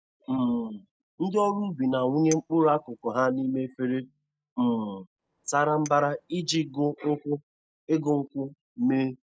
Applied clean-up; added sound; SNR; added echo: neural mask model RNNoise.